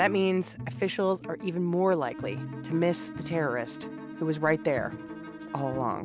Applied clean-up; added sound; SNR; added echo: none; Bowed string instrument; 15 dB; none.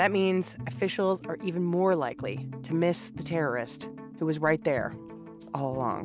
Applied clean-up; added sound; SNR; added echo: none; none; none; none.